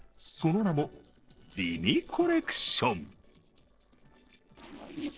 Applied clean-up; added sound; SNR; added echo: neural separator model SepFormer DNS4.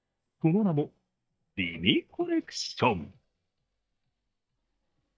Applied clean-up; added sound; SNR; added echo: neural mask model DeepFilterNet 3.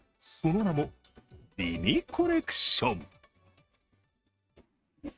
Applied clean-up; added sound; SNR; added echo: neural mask model RNNoise.